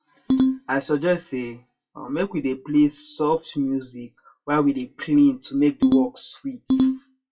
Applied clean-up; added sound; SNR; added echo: classical method WPE with log-MMSE.